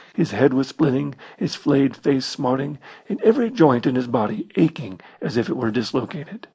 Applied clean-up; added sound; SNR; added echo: none; none; none; none.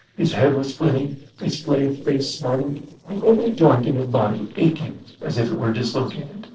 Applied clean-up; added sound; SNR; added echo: neural separator model SepFormer DNS4.